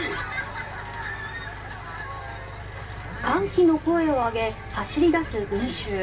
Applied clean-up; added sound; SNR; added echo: none; Engine; 12 dB; reverberation time 0.2 s.